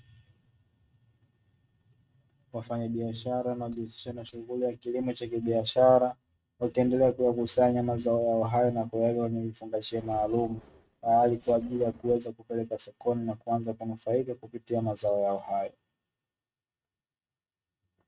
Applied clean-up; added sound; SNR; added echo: neural mask model RNNoise.